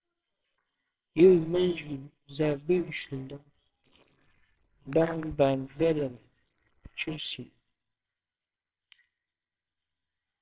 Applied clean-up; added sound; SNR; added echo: neural separator model SepFormer WHAMR!.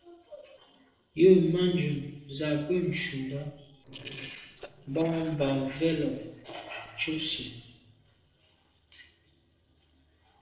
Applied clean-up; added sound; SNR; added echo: neural separator model SepFormer DNS4.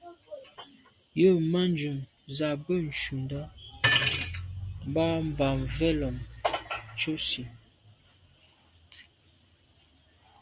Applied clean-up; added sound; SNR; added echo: none; none; none; none.